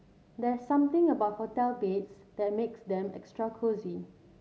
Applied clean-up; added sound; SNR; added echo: none; none; none; none.